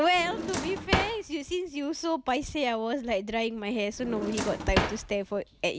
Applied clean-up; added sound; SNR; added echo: none; Drawer open or close; 3 dB; none.